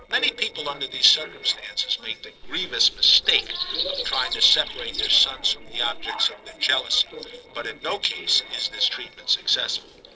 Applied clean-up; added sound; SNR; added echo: neural separator model SepFormer DNS4.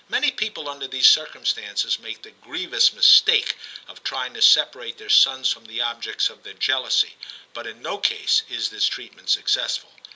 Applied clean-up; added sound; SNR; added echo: none; none; none; none.